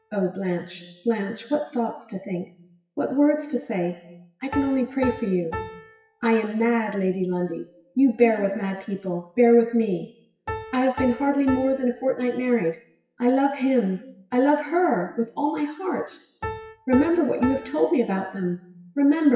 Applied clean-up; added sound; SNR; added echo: classical method WPE with log-MMSE.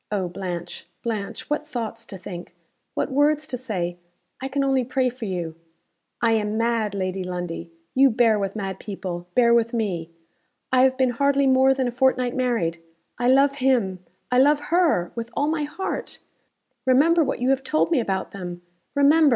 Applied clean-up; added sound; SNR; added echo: none; none; none; none.